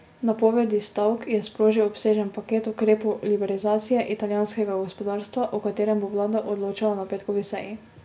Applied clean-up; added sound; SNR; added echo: none; none; none; none.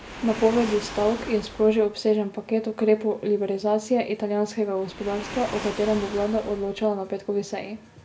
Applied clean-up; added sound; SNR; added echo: none; Waves, surf; 15 dB; none.